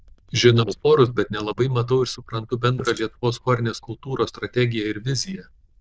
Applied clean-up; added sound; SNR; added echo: neural diffusion model UNIVERSE++.